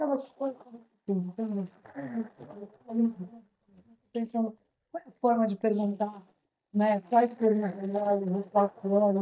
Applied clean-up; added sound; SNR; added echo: neural mask model DeepFilterNet 3.